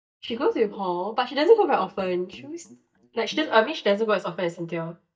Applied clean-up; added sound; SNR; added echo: neural mask model DeepFilterNet 3.